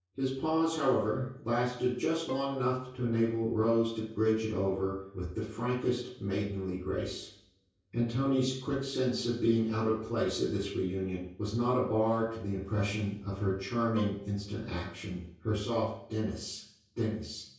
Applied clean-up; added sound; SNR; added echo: none; Bowed string instrument; 13 dB; reverberation time 0.6 s.